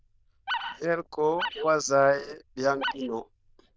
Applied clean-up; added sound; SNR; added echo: neural diffusion model UNIVERSE++.